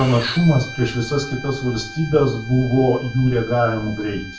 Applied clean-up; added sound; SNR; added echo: none; Bowed string instrument; 16 dB; reverberation time 0.4 s.